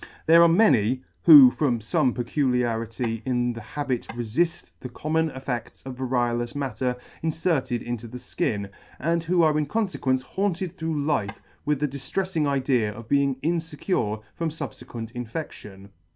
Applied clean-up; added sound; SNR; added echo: none; Tap / Wood; 18 dB; none.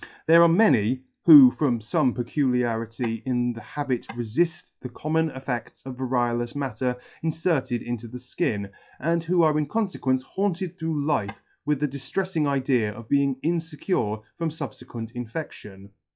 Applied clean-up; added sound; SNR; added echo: classical method log-MMSE.